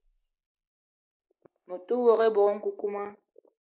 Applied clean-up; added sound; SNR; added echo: neural mask model Resemble Enhance denoiser.